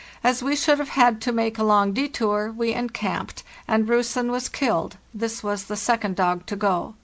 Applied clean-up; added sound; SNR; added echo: none; none; none; none.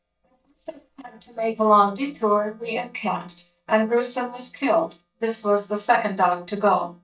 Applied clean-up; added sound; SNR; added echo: neural mask model DeepFilterNet 3.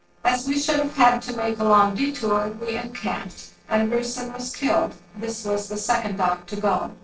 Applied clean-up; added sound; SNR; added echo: neural separator model SepFormer DNS4.